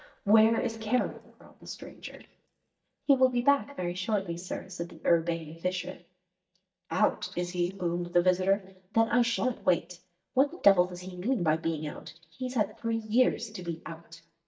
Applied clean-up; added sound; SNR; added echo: neural mask model DeepFilterNet 3.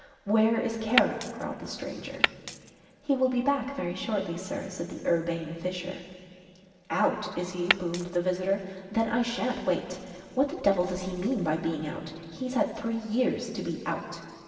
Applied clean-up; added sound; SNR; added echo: none; Glass; 2 dB; reverberation time 2.5 s.